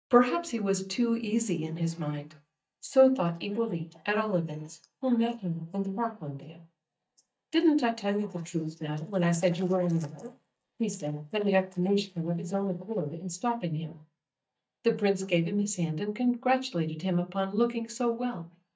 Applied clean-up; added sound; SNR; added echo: neural mask model DeepFilterNet 3.